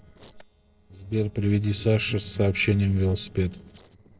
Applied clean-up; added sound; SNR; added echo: neural separator model SepFormer DNS4.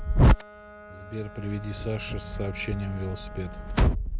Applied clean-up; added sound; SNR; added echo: none; Bowed string instrument; 20 dB; none.